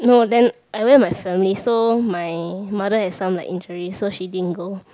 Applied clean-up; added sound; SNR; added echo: none; none; none; none.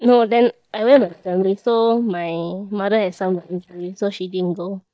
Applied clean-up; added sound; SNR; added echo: neural mask model DeepFilterNet 3.